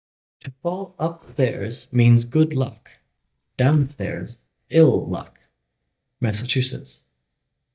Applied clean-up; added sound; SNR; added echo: neural mask model DeepFilterNet 3.